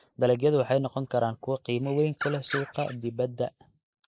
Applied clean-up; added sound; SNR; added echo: neural mask model Resemble Enhance denoiser.